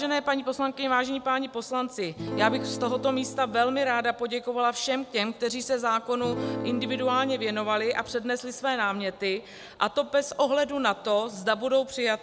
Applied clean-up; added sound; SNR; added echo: none; Acoustic guitar / Strum; 8 dB; none.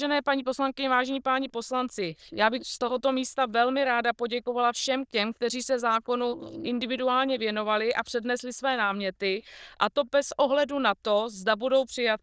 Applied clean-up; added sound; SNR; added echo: neural diffusion model UNIVERSE++.